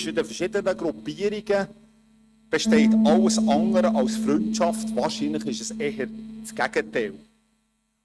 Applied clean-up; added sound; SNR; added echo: neural mask model RNNoise.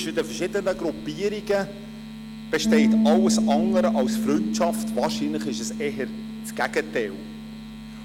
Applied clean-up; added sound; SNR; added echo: none; Bass guitar; -1 dB; none.